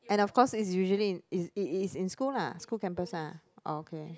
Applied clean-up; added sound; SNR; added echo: none; none; none; none.